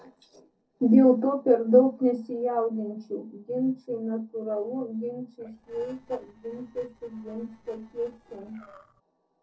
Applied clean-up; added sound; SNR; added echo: neural separator model SepFormer DNS4.